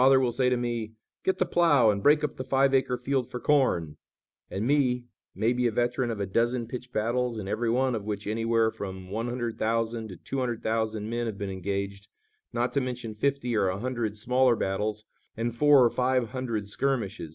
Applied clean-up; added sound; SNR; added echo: none; none; none; none.